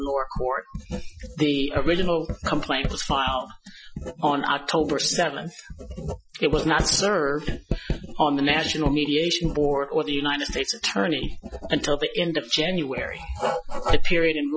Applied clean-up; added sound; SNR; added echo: classical method Wiener filter.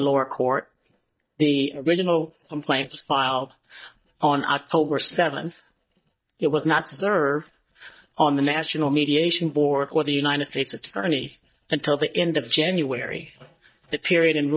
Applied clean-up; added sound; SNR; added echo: neural mask model DeepFilterNet 3.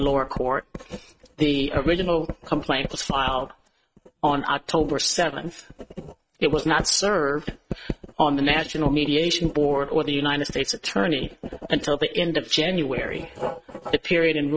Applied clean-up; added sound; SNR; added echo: neural mask model RNNoise.